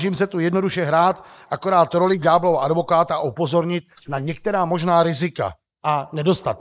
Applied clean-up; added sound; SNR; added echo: neural mask model Resemble Enhance denoiser.